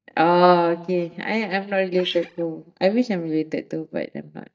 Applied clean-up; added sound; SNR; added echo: neural mask model DeepFilterNet 3.